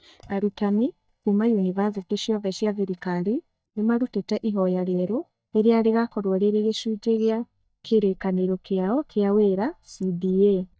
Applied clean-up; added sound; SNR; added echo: neural mask model DeepFilterNet 3.